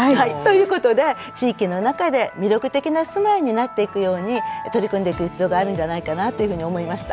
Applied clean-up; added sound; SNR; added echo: none; none; none; none.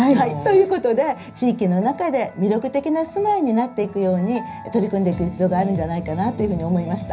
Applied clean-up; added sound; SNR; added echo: none; none; none; reverberation time 0.5 s.